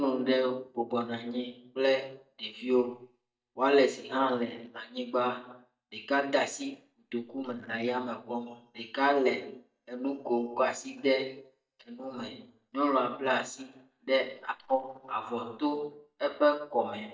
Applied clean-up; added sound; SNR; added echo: neural mask model DeepFilterNet 3.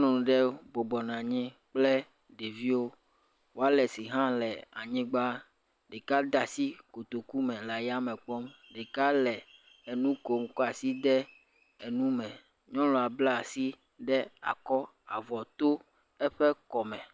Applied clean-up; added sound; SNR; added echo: none; none; none; none.